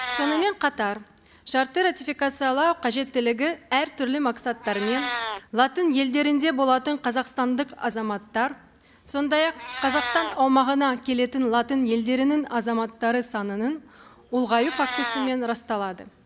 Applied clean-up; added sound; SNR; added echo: none; Meow; 13 dB; none.